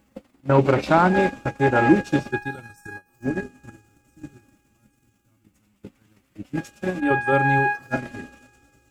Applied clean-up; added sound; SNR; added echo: neural mask model RNNoise.